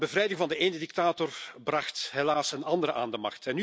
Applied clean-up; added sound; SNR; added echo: none; none; none; none.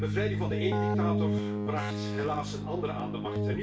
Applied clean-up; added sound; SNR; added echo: none; Keyboard (musical); -5 dB; reverberation time 0.3 s.